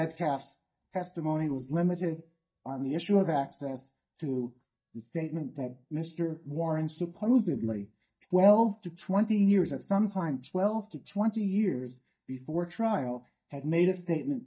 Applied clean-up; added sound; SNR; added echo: neural mask model DeepFilterNet 3.